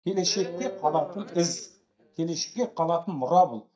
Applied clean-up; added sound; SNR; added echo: neural mask model DeepFilterNet 3.